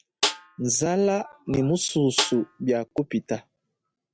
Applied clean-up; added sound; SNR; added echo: none; Snare drum; 6 dB; none.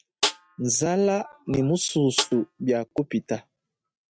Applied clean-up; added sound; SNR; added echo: neural mask model RNNoise.